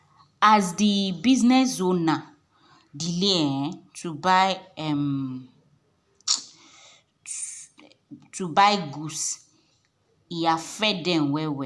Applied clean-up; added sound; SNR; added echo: none; none; none; none.